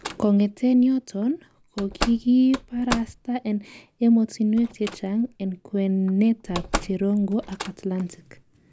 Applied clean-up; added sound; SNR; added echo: none; Slam; 12 dB; none.